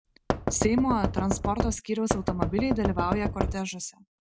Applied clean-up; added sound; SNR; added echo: none; Knock; 1 dB; none.